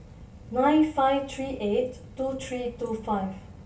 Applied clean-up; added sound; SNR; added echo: none; Engine starting; 19 dB; reverberation time 0.2 s.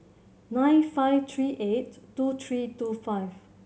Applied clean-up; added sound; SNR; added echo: none; none; none; none.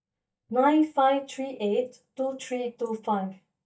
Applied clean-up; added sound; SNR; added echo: neural mask model DeepFilterNet 3.